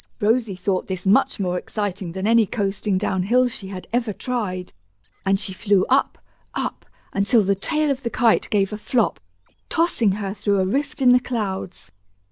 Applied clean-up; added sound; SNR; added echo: none; Bird; 10 dB; none.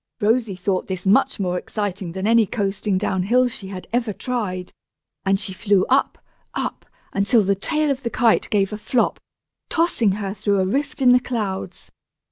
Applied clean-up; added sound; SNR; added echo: none; none; none; none.